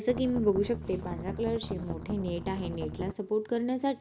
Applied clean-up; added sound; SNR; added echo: none; Strum; 7 dB; none.